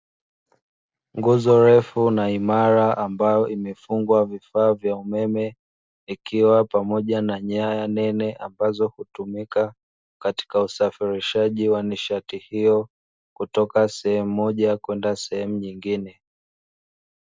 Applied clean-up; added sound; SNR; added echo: none; none; none; none.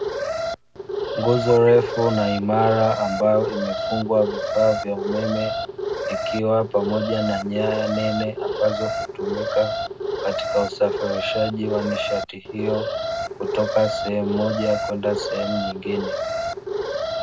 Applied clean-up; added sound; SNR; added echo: none; Alarm; 3 dB; reverberation time 0.3 s.